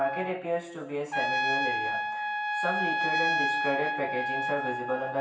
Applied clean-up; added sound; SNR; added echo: none; Trumpet; -3 dB; reverberation time 1.0 s.